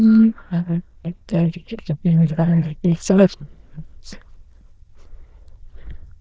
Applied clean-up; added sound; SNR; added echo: neural diffusion model UNIVERSE++.